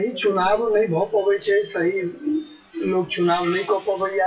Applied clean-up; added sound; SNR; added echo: classical method WPE with log-MMSE.